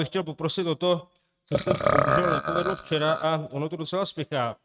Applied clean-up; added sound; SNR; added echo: neural mask model RNNoise.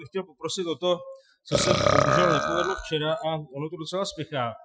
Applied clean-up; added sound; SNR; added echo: classical method Wiener filter.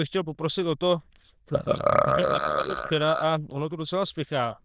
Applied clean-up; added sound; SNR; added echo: neural diffusion model UNIVERSE++.